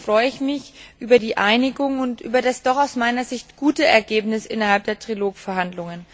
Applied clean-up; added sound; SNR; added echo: none; none; none; none.